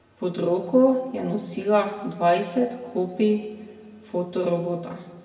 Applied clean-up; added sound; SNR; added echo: none; none; none; reverberation time 1.6 s.